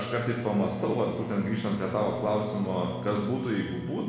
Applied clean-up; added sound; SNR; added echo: none; Bowed string instrument; 9 dB; reverberation time 1.1 s.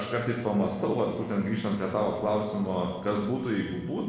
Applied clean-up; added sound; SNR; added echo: neural separator model SepFormer DNS4.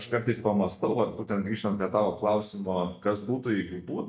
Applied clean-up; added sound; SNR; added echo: neural mask model DeepFilterNet 3.